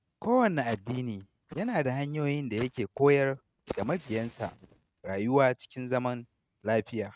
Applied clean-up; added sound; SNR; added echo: neural mask model RNNoise.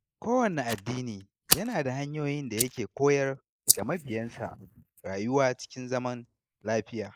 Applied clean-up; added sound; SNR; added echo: neural mask model Resemble Enhance denoiser.